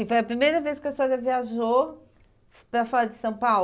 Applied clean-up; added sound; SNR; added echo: none; none; none; none.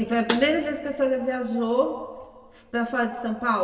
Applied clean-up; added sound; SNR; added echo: none; Snare drum; 7 dB; reverberation time 2.1 s.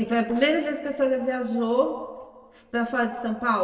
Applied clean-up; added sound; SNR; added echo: neural separator model SepFormer DNS4.